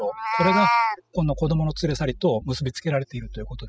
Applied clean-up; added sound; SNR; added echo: classical method spectral subtraction.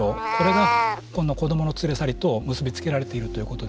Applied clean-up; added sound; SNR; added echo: none; Meow; 3 dB; none.